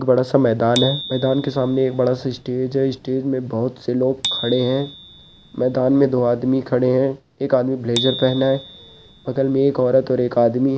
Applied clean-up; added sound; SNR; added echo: none; Bicycle bell; 14 dB; none.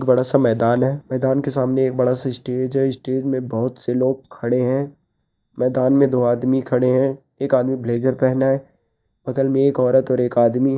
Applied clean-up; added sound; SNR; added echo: neural mask model DeepFilterNet 3.